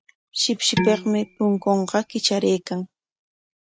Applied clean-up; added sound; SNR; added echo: neural mask model RNNoise.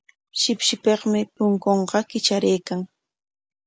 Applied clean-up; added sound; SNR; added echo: none; none; none; none.